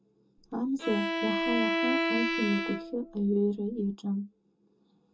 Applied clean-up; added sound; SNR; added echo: none; Bowed string instrument; 0 dB; reverberation time 0.2 s.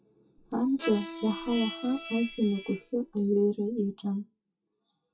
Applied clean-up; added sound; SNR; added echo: classical method WPE with log-MMSE.